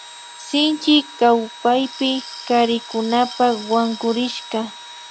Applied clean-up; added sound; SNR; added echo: none; Engine / Drill + Glass; 16 dB; none.